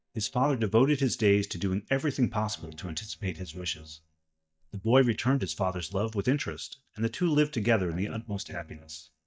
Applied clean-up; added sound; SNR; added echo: neural mask model DeepFilterNet 3.